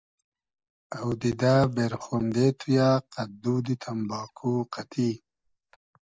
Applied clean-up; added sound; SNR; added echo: neural mask model DeepFilterNet 3.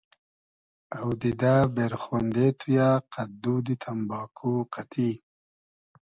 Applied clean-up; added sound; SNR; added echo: none; none; none; none.